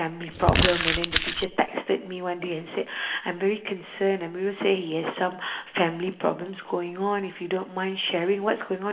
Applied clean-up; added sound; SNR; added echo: none; Crumpling, crinkling; -2 dB; reverberation time 0.7 s.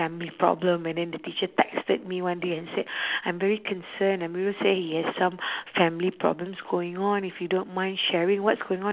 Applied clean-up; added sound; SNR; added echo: none; none; none; none.